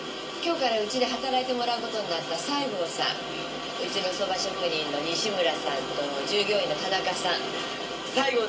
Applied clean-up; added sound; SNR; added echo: none; Wind instrument, woodwind instrument; 17 dB; reverberation time 0.2 s.